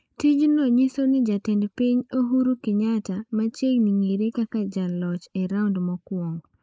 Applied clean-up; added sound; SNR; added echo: neural mask model Resemble Enhance denoiser.